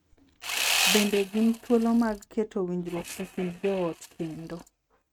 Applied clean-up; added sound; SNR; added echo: neural mask model RNNoise.